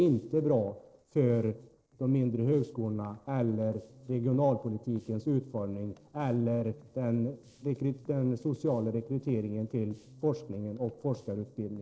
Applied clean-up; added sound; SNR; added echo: neural separator model SepFormer DNS4.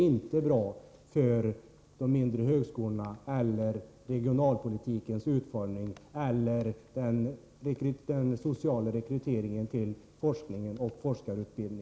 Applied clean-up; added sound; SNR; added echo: none; none; none; none.